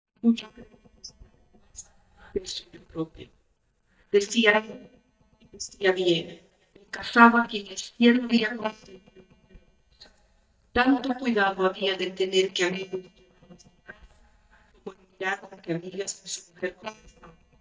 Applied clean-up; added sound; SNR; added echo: neural mask model DeepFilterNet 3.